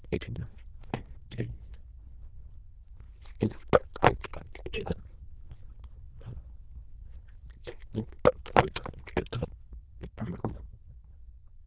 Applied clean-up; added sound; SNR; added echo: neural diffusion model UNIVERSE++.